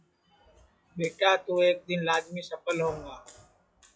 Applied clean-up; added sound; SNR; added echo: classical method log-MMSE.